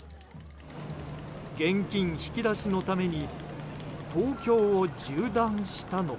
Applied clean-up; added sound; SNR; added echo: none; Crowd; 18 dB; none.